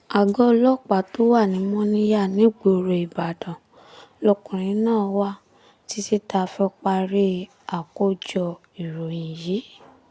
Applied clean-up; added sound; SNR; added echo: none; none; none; none.